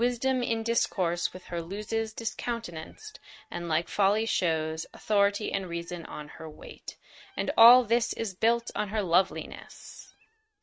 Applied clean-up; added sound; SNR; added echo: neural mask model RNNoise.